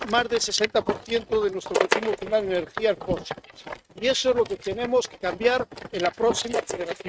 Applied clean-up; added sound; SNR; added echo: neural mask model RNNoise.